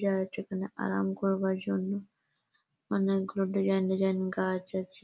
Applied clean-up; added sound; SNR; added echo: none; none; none; none.